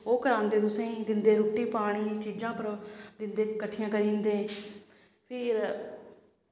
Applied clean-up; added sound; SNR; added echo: none; none; none; none.